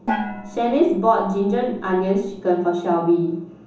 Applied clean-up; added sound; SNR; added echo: none; Gong; 11 dB; reverberation time 0.7 s.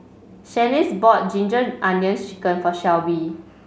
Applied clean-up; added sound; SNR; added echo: none; none; none; none.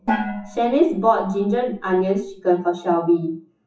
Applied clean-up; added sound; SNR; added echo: classical method WPE with log-MMSE.